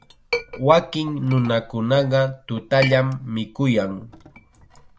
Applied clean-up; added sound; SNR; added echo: none; Chink, clink; 14 dB; none.